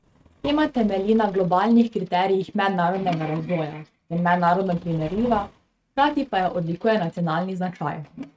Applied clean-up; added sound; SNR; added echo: neural mask model RNNoise.